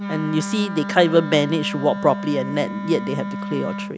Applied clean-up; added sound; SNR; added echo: none; Wind instrument, woodwind instrument; 7 dB; none.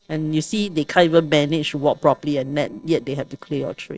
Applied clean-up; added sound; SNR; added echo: neural separator model SepFormer DNS4.